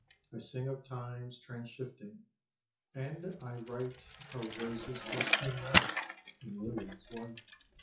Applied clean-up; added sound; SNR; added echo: classical method WPE with log-MMSE.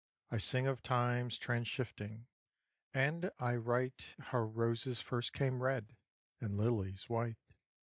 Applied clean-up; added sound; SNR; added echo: none; none; none; none.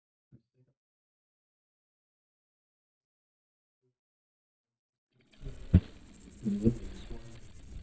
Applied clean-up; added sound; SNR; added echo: neural mask model DeepFilterNet 3.